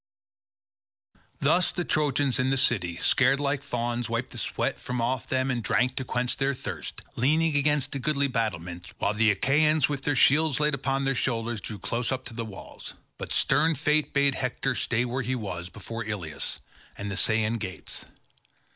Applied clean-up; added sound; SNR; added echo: none; none; none; none.